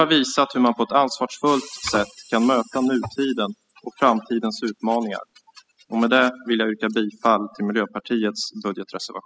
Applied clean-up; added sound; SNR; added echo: classical method spectral subtraction.